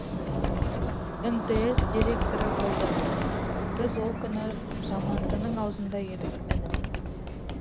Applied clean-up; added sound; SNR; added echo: none; Sliding door + Motorcycle; -4 dB; none.